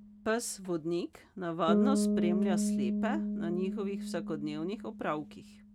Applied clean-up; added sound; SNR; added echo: none; Bass guitar; -2 dB; none.